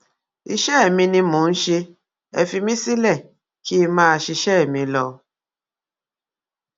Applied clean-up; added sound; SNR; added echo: none; none; none; none.